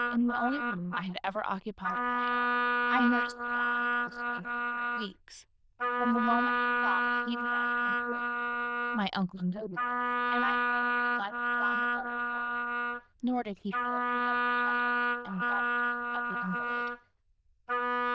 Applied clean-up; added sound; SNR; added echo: neural diffusion model UNIVERSE++.